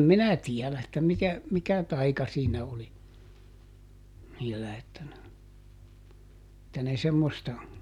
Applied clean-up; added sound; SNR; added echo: none; none; none; none.